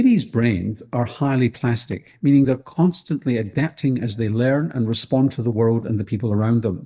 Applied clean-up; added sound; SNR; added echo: neural mask model DeepFilterNet 3.